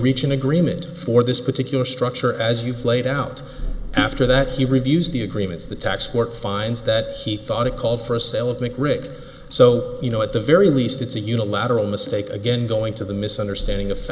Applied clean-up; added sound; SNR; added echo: none; Thunder; 15 dB; none.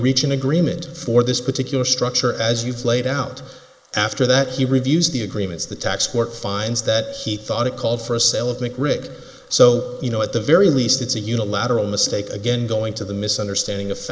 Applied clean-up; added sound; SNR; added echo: neural mask model Resemble Enhance denoiser.